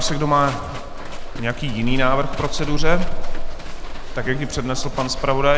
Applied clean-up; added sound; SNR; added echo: none; Livestock, farm animals, working animals; -2 dB; none.